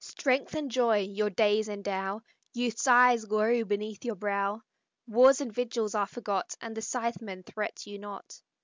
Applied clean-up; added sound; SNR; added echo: none; none; none; none.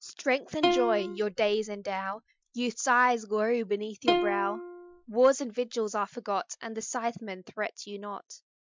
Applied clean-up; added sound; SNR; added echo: classical method Wiener filter.